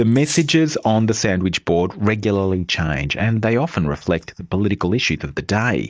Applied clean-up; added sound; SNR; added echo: neural mask model DeepFilterNet 3.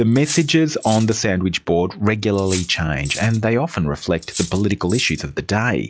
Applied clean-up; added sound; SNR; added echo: classical method log-MMSE.